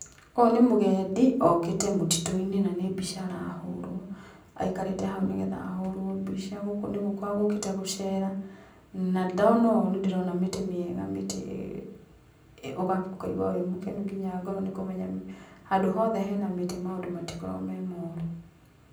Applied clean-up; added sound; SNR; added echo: none; none; none; reverberation time 0.6 s.